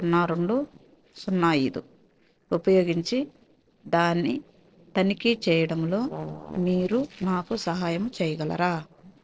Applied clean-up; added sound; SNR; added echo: neural separator model SepFormer DNS4.